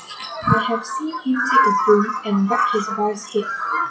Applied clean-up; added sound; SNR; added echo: classical method WPE with log-MMSE.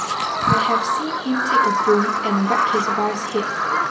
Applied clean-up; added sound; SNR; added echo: none; Bird vocalization, bird call, bird song; -4 dB; reverberation time 1.3 s.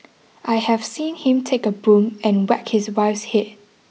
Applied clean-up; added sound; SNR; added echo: none; none; none; none.